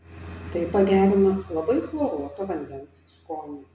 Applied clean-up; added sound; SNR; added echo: none; none; none; none.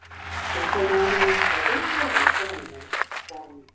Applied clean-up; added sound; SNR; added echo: none; Bicycle; -4 dB; reverberation time 0.3 s.